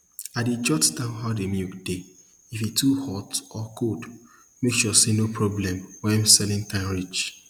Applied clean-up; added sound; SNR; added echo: none; none; none; none.